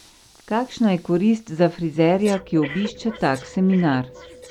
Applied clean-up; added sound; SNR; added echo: none; Breathing; 18 dB; none.